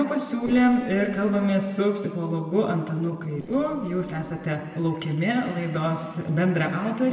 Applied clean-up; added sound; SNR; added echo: neural separator model SepFormer DNS4.